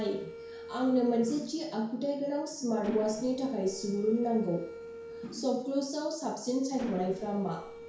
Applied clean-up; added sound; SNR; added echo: none; Mechanisms; 12 dB; reverberation time 0.6 s.